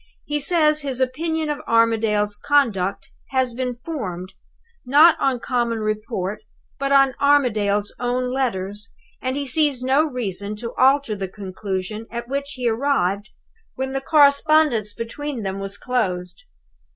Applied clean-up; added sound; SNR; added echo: none; none; none; none.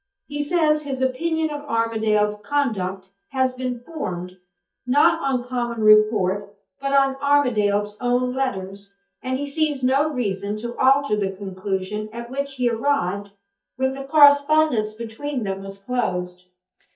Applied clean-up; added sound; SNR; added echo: neural mask model DeepFilterNet 3.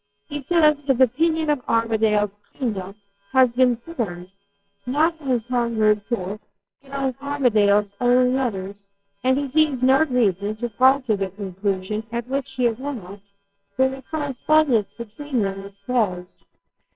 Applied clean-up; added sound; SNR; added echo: neural separator model SepFormer WHAMR!.